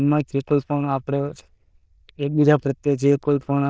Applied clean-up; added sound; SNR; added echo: neural diffusion model UNIVERSE++.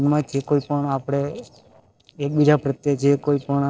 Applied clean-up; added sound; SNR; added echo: neural separator model SepFormer DNS4.